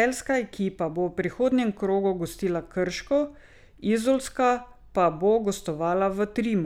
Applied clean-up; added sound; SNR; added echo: none; none; none; none.